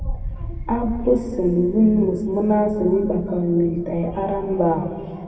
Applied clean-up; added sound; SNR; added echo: none; Wind; 12 dB; reverberation time 2.2 s.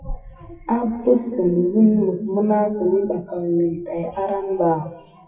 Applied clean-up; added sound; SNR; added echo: classical method WPE with log-MMSE.